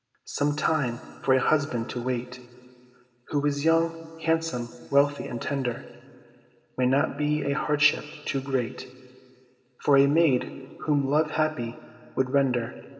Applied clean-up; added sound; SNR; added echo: none; none; none; reverberation time 2.5 s.